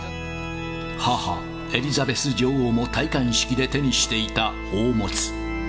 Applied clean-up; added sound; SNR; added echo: none; none; none; none.